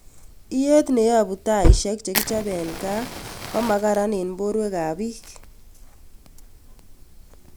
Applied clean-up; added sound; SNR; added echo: none; Fire; 3 dB; none.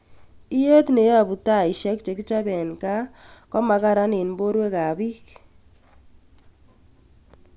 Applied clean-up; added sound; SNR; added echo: none; none; none; none.